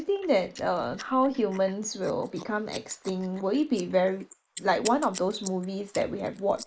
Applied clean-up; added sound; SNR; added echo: neural mask model Resemble Enhance denoiser.